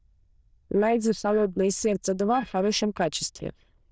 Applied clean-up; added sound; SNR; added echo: neural diffusion model UNIVERSE++.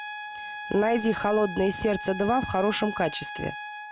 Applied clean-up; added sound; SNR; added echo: none; Trumpet; 10 dB; none.